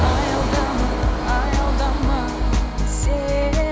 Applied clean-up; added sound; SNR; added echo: none; Engine; 9 dB; none.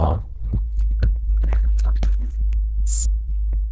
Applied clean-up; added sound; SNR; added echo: neural diffusion model UNIVERSE++.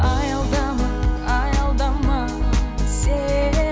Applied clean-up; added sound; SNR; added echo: none; none; none; none.